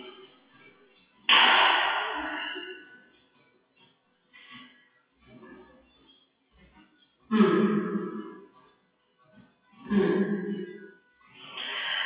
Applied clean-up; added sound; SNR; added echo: classical method WPE with log-MMSE.